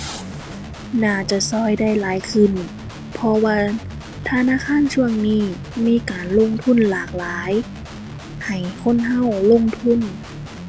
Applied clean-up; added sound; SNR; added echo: none; Guitar; 13 dB; none.